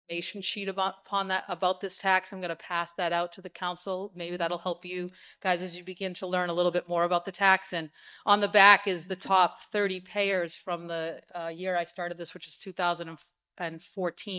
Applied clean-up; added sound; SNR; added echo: neural mask model DeepFilterNet 3.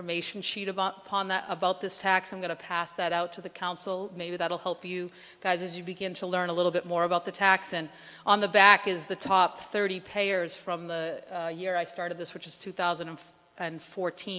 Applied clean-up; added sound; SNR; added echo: none; none; none; none.